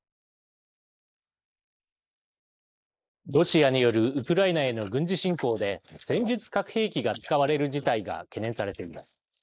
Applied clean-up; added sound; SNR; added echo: neural mask model Resemble Enhance denoiser.